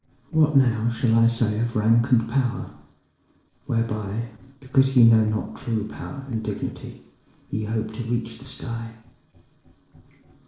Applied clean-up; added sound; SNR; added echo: neural separator model SepFormer DNS4.